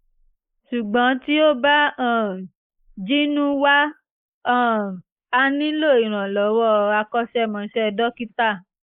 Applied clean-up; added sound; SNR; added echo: neural mask model Resemble Enhance denoiser.